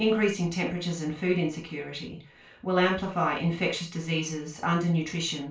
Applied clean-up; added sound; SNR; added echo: none; none; none; reverberation time 0.2 s.